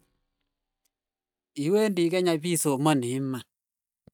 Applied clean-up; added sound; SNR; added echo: neural mask model DeepFilterNet 3.